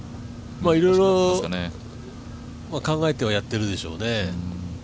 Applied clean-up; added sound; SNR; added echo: none; none; none; none.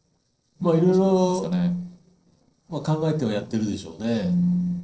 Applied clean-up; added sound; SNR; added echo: neural separator model SepFormer DNS4.